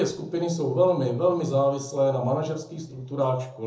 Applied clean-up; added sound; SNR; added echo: neural separator model SepFormer DNS4.